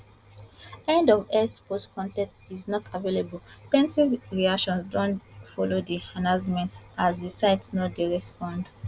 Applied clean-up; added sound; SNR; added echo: none; none; none; none.